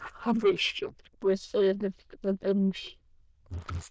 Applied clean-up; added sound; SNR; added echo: neural diffusion model UNIVERSE++.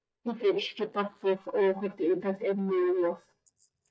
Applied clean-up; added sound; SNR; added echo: neural mask model DeepFilterNet 3.